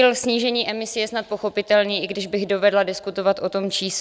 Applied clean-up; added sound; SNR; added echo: none; none; none; none.